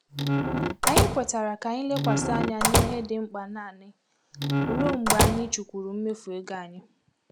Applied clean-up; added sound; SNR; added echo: none; Squeak / Slam / Wood; -5 dB; none.